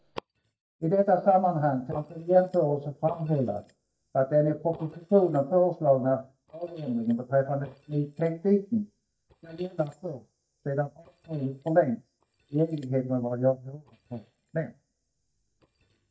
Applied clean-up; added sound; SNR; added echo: neural mask model DeepFilterNet 3.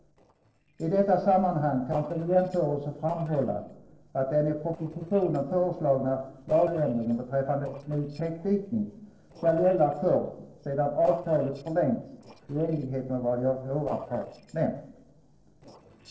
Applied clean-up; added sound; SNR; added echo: neural separator model SepFormer DNS4.